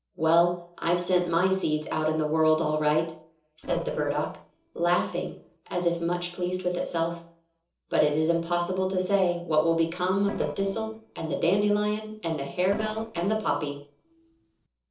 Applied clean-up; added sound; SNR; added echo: neural separator model SepFormer DNS4.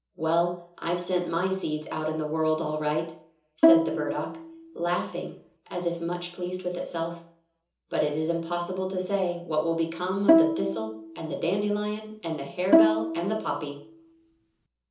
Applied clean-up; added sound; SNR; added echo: none; Bowed string instrument; -3 dB; reverberation time 0.6 s.